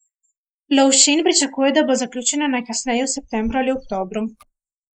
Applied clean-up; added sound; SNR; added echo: neural mask model Resemble Enhance denoiser.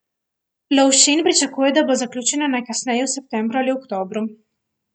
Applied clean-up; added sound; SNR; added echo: none; none; none; none.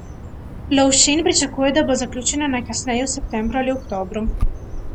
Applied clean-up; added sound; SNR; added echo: none; Bird vocalization, bird call, bird song; 7 dB; none.